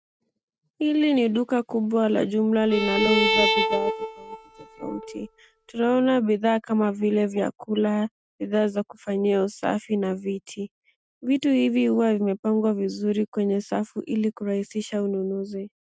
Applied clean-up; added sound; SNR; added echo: neural mask model RNNoise.